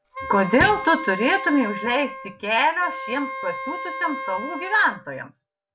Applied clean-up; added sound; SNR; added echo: none; Thump, thud + Wind instrument, woodwind instrument; 8 dB; none.